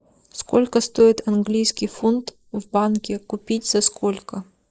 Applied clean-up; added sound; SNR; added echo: neural mask model Resemble Enhance denoiser.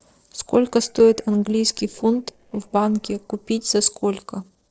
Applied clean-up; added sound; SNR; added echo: neural separator model SepFormer DNS4.